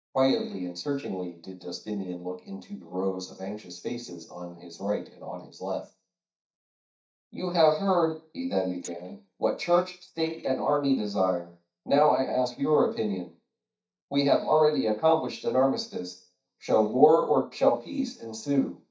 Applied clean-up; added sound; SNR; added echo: neural mask model DeepFilterNet 3.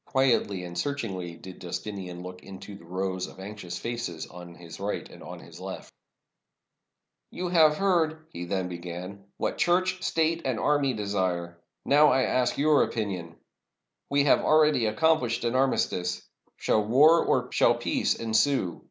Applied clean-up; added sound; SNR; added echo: none; none; none; none.